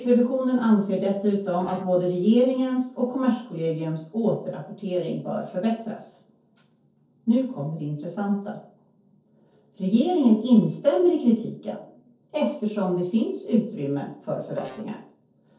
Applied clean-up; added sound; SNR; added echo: neural separator model SepFormer DNS4.